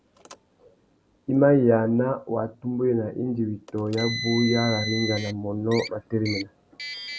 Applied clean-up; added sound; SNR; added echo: none; Car; 12 dB; none.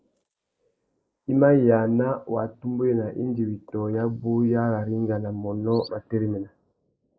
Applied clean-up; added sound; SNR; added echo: neural mask model Resemble Enhance denoiser.